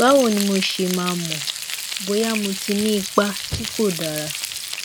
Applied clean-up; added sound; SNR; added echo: none; Frying (food); 7 dB; none.